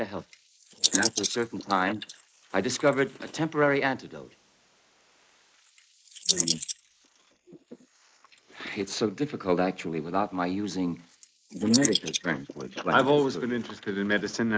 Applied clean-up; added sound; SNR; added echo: neural mask model Resemble Enhance denoiser.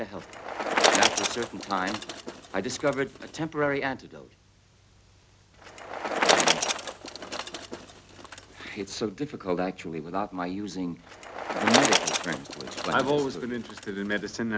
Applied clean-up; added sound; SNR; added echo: none; Bicycle; -1 dB; none.